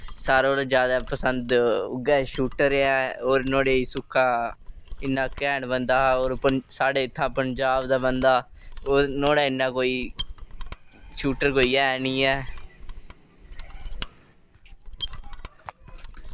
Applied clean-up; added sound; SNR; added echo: none; Mechanisms; 11 dB; none.